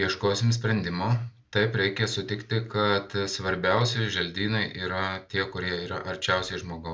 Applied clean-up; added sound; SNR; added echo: none; none; none; none.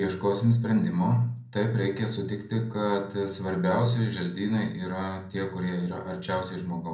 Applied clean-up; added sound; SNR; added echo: none; none; none; reverberation time 0.6 s.